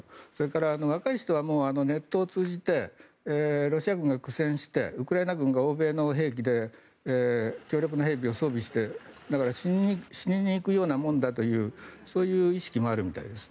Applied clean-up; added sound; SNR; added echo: none; none; none; none.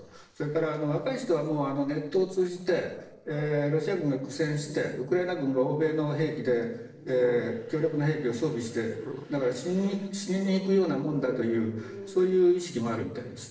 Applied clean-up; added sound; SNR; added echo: neural separator model SepFormer DNS4.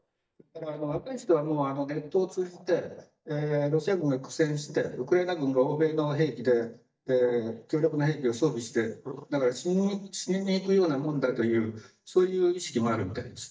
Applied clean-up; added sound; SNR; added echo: neural mask model DeepFilterNet 3.